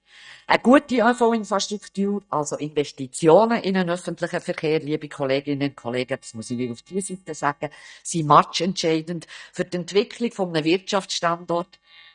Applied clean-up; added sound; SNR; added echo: neural mask model DeepFilterNet 3.